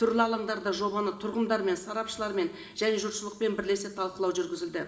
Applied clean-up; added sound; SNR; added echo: none; none; none; reverberation time 1.1 s.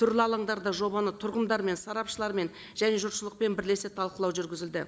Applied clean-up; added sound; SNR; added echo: none; none; none; none.